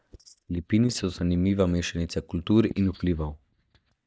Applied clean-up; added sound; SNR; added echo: neural mask model DeepFilterNet 3.